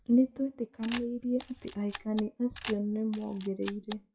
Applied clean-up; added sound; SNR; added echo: classical method WPE with log-MMSE.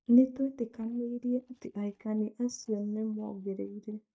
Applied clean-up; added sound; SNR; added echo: neural mask model DeepFilterNet 3.